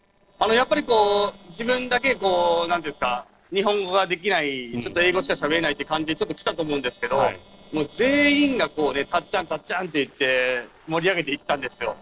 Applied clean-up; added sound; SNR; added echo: neural separator model SepFormer DNS4.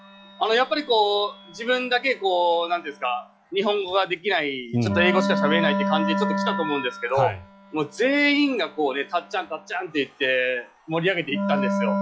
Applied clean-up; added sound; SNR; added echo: classical method log-MMSE.